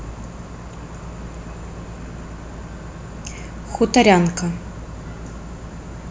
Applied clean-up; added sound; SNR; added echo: none; Boat, Water vehicle; 10 dB; none.